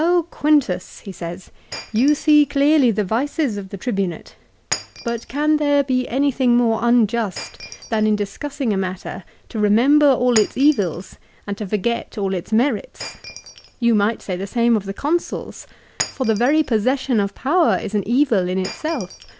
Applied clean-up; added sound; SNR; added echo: none; Shatter; 18 dB; none.